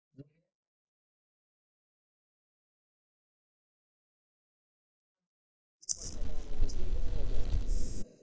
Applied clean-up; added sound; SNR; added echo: neural mask model DeepFilterNet 3.